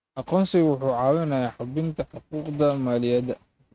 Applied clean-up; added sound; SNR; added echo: neural mask model RNNoise.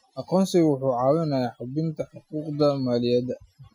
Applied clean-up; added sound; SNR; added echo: classical method Wiener filter.